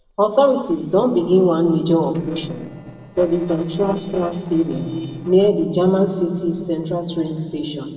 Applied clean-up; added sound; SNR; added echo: neural separator model SepFormer DNS4.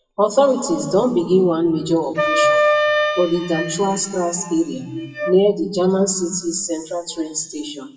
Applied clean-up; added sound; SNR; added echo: classical method WPE with log-MMSE.